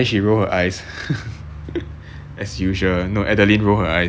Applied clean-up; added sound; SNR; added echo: none; none; none; none.